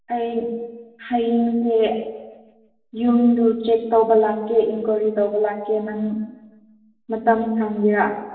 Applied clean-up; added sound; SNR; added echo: none; none; none; reverberation time 1.1 s.